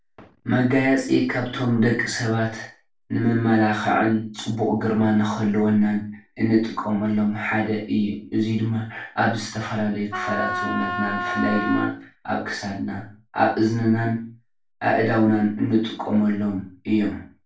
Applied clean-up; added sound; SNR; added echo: none; Wind instrument, woodwind instrument; 5 dB; reverberation time 0.3 s.